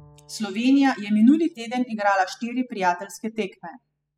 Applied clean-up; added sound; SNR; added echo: classical method spectral subtraction.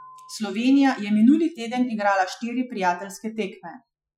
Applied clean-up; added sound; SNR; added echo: classical method Wiener filter.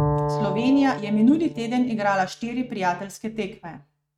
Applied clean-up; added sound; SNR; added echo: neural mask model RNNoise.